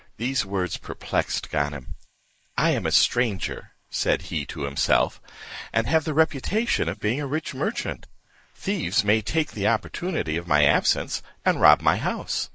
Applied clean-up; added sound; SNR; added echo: neural mask model Resemble Enhance denoiser.